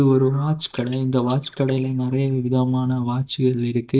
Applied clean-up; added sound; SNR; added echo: neural mask model DeepFilterNet 3.